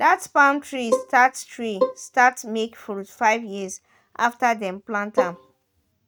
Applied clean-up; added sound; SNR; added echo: neural mask model RNNoise.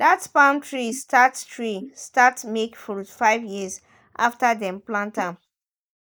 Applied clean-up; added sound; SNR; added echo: neural mask model Resemble Enhance denoiser.